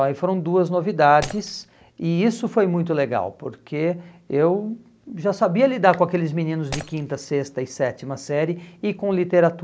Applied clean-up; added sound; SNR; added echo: none; Shatter; 18 dB; none.